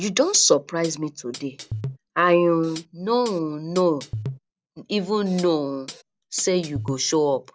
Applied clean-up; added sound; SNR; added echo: none; Hi-hat; 13 dB; none.